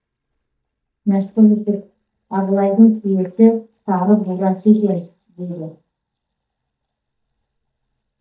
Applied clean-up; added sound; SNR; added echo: neural mask model DeepFilterNet 3.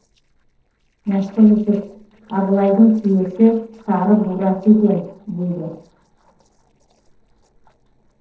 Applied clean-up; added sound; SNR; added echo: neural separator model SepFormer DNS4.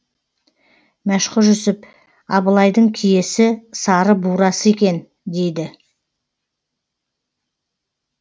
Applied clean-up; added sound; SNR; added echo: none; none; none; none.